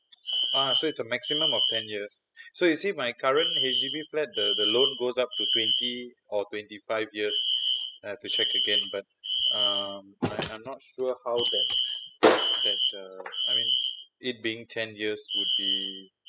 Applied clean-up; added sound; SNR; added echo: classical method spectral subtraction.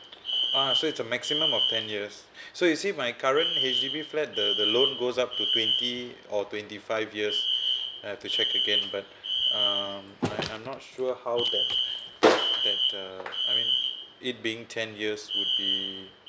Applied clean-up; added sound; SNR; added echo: none; Alarm; -1 dB; none.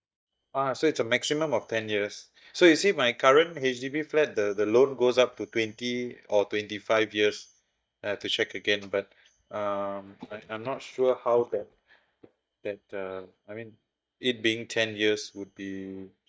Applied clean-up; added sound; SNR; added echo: neural mask model DeepFilterNet 3.